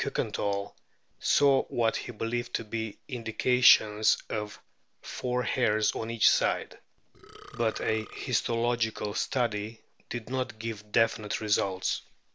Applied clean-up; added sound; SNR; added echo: none; Burping, eructation; 19 dB; none.